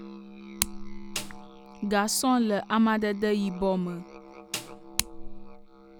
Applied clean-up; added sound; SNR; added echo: none; Snare drum + Musical instrument; 15 dB; none.